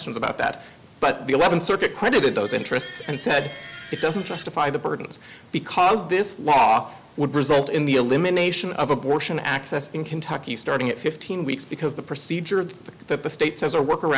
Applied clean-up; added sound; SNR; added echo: none; Screech; 19 dB; none.